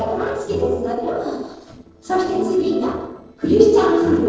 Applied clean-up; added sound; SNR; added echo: neural separator model SepFormer DNS4.